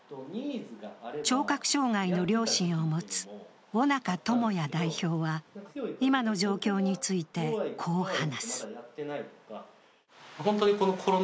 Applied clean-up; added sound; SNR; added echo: none; none; none; none.